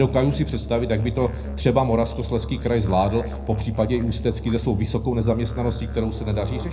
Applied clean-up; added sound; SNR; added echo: none; Musical instrument; 9 dB; reverberation time 0.4 s.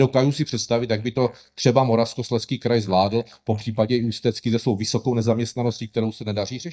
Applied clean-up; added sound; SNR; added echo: neural mask model DeepFilterNet 3.